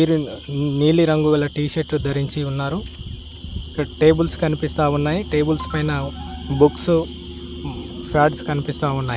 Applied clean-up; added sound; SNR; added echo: none; none; none; none.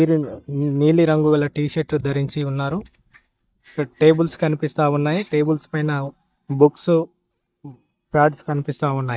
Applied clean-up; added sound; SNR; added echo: neural mask model DeepFilterNet 3.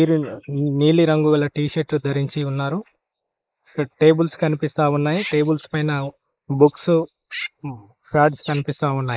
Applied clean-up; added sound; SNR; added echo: neural mask model Resemble Enhance denoiser.